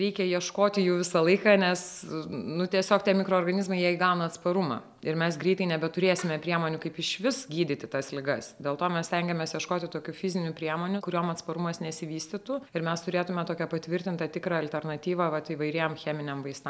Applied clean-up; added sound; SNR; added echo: none; none; none; none.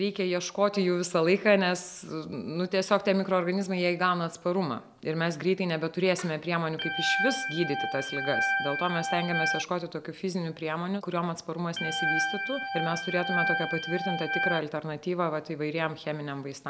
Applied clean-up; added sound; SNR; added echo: none; Organ; 1 dB; none.